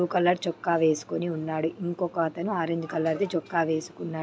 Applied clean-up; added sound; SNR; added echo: none; none; none; none.